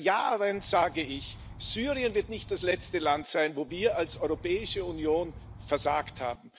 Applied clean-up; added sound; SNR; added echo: none; Insect; 15 dB; none.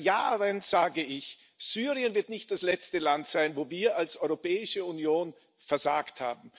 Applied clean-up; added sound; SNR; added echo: none; none; none; none.